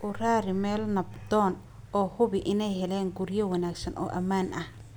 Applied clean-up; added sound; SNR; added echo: none; none; none; none.